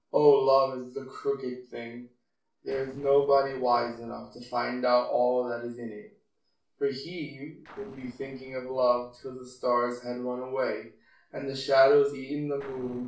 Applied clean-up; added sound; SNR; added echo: neural separator model SepFormer DNS4.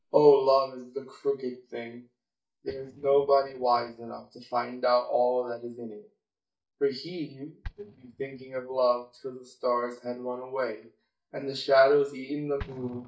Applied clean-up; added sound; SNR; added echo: neural mask model DeepFilterNet 3.